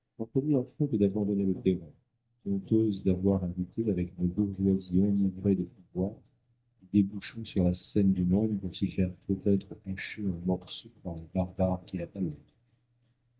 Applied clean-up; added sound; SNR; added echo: neural mask model DeepFilterNet 3.